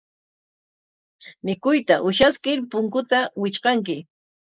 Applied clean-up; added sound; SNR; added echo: neural mask model Resemble Enhance denoiser.